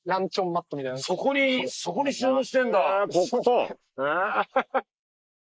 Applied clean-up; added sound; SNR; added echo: neural mask model Resemble Enhance denoiser.